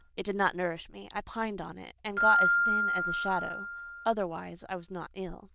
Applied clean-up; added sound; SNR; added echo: neural diffusion model UNIVERSE++.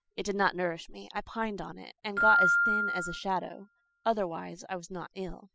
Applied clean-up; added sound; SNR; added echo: classical method spectral subtraction.